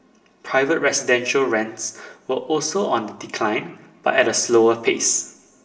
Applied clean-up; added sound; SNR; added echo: none; none; none; reverberation time 0.6 s.